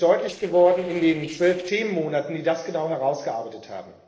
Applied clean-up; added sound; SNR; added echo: neural separator model SepFormer DNS4.